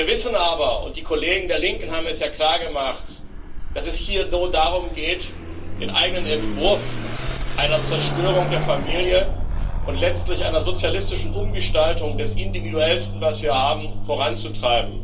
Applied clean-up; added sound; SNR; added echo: none; Car passing by / Accelerating, revving, vroom; 1 dB; reverberation time 0.3 s.